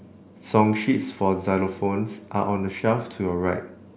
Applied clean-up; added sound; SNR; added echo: none; none; none; none.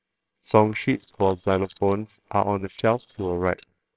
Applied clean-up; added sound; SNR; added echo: neural separator model SepFormer WHAMR!.